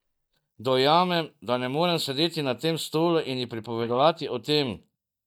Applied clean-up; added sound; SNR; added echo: neural mask model DeepFilterNet 3.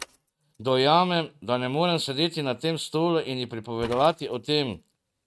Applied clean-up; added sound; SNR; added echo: neural mask model RNNoise.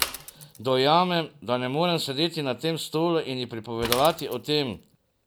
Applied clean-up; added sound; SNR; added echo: none; Mechanisms / Bicycle; 13 dB; none.